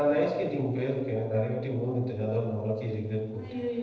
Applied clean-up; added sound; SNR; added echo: neural separator model SepFormer DNS4.